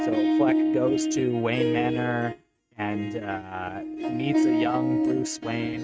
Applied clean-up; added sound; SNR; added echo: neural mask model RNNoise.